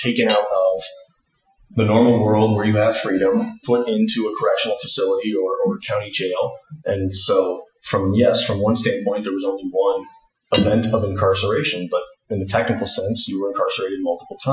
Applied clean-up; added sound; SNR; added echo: classical method Wiener filter.